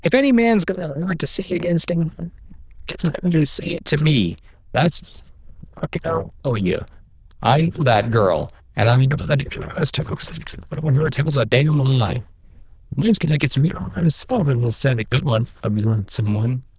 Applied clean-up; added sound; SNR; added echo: neural diffusion model UNIVERSE++.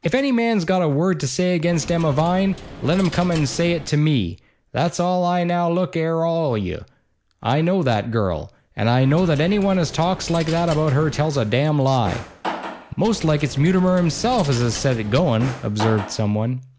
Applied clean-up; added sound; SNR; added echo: none; Coin (dropping) + Drawer open or close; 14 dB; none.